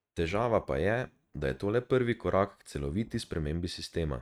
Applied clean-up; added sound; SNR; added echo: neural mask model RNNoise.